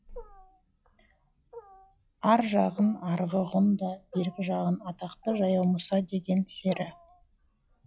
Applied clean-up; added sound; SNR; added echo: classical method log-MMSE.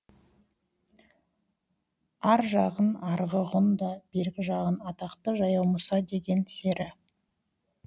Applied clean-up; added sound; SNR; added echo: none; none; none; none.